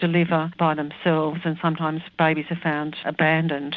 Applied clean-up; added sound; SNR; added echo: none; none; none; none.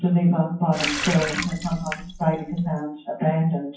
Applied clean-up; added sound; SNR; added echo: classical method WPE with log-MMSE.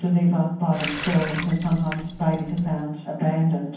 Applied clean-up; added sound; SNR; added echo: none; Water tap, faucet; 11 dB; reverberation time 0.9 s.